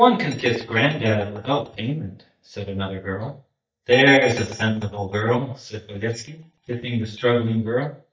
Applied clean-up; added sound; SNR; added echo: neural mask model DeepFilterNet 3.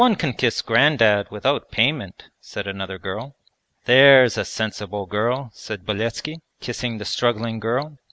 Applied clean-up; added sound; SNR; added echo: none; none; none; none.